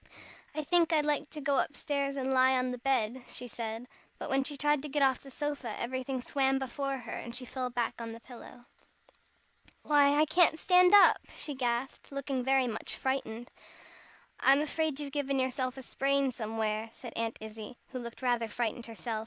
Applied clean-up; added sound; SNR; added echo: none; none; none; none.